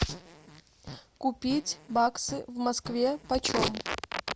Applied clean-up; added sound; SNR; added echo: none; Fart; 17 dB; none.